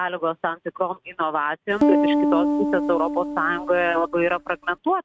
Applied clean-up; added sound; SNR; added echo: neural mask model RNNoise.